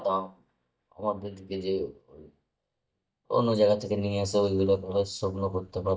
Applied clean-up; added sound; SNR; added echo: neural mask model DeepFilterNet 3.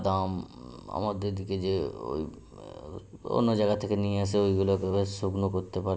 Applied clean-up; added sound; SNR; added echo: none; none; none; none.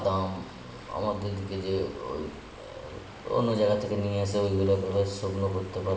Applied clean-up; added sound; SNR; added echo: none; Stream; 19 dB; reverberation time 0.9 s.